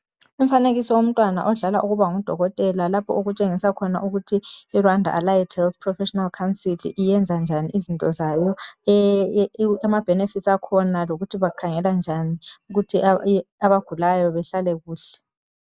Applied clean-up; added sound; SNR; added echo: none; none; none; none.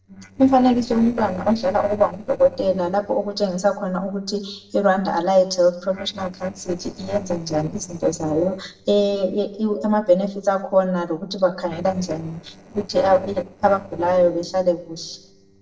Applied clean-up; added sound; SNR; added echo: neural separator model SepFormer DNS4.